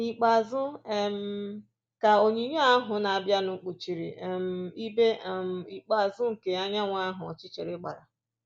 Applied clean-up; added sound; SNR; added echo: none; none; none; none.